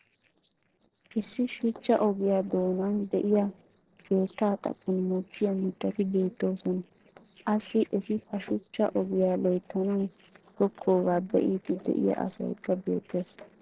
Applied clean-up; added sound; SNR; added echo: neural separator model SepFormer DNS4.